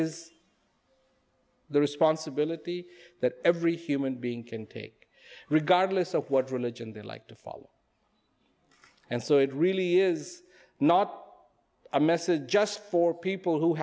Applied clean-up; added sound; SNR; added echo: none; none; none; none.